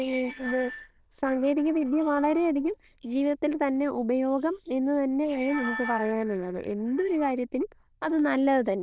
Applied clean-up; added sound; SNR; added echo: neural diffusion model UNIVERSE++.